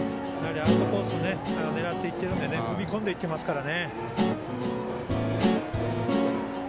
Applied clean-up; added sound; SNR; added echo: none; Guitar; -2 dB; none.